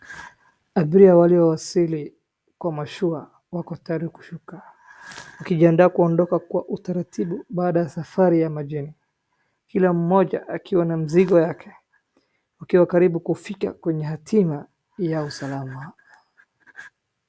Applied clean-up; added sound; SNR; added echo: none; none; none; none.